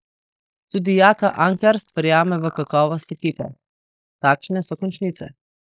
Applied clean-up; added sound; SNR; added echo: neural mask model Resemble Enhance denoiser.